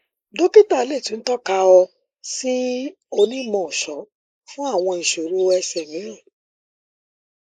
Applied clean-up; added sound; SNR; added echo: neural mask model Resemble Enhance denoiser.